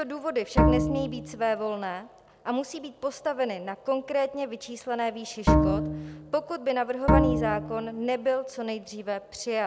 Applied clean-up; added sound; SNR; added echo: none; Bowed string instrument; -4 dB; none.